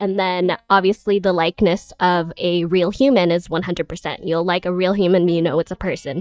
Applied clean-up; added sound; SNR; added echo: neural mask model DeepFilterNet 3.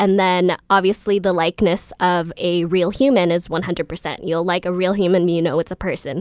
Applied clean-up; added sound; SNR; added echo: none; none; none; none.